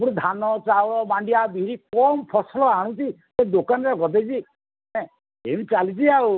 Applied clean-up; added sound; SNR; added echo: none; none; none; none.